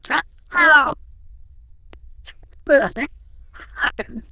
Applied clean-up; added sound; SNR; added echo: neural diffusion model UNIVERSE++.